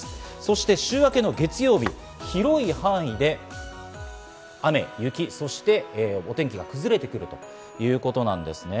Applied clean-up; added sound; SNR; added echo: none; Tap / Glass; 16 dB; none.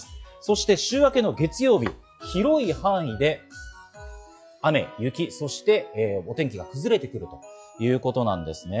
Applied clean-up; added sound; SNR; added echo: classical method log-MMSE.